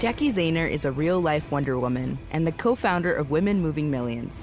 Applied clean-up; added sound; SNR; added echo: none; none; none; none.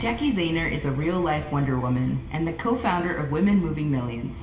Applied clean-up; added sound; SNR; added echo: none; none; none; reverberation time 0.8 s.